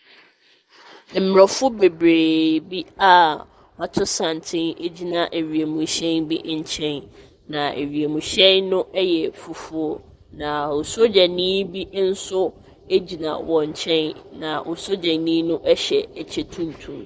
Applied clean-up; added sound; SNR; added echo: none; none; none; none.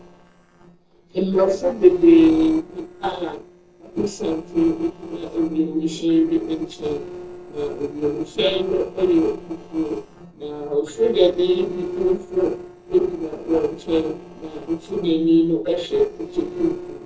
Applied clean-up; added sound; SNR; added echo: neural separator model SepFormer DNS4.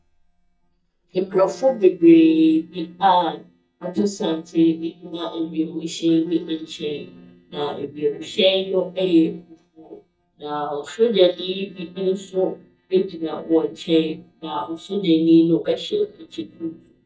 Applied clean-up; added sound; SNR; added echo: neural mask model DeepFilterNet 3.